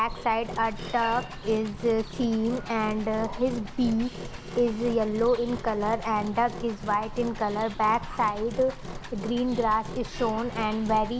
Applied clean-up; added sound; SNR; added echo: none; Engine + Bird vocalization, bird call, bird song; 10 dB; none.